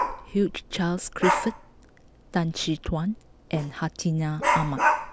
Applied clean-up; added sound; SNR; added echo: none; Dog; 1 dB; none.